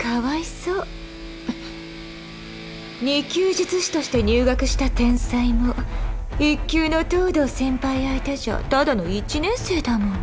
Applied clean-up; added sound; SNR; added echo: none; none; none; none.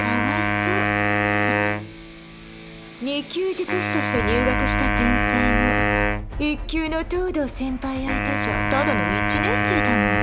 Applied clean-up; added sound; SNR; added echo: none; Wind instrument, woodwind instrument; -2 dB; none.